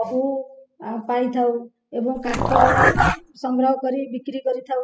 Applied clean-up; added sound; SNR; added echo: classical method spectral subtraction.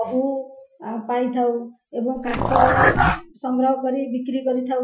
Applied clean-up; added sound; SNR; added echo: classical method Wiener filter.